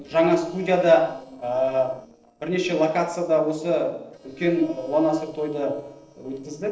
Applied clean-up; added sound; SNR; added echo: neural separator model SepFormer DNS4.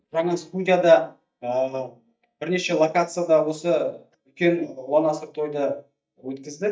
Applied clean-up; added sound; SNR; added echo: neural mask model DeepFilterNet 3.